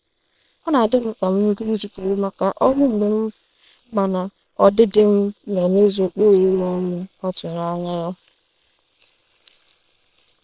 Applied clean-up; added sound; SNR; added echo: neural separator model SepFormer WHAM!.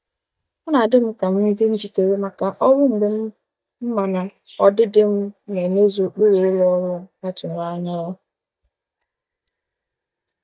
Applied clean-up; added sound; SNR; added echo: neural mask model DeepFilterNet 3.